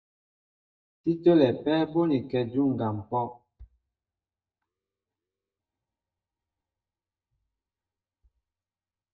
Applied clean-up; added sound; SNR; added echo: neural mask model DeepFilterNet 3.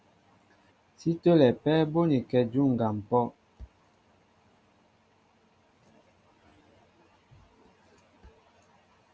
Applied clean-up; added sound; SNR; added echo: none; none; none; none.